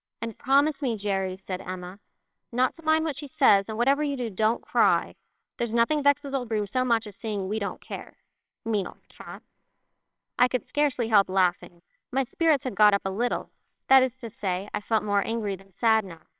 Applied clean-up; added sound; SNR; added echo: neural separator model SepFormer WHAMR!.